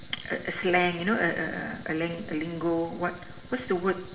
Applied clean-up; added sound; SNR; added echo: none; Engine; 19 dB; reverberation time 0.9 s.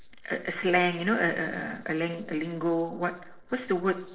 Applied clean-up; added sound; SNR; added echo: neural separator model SepFormer DNS4.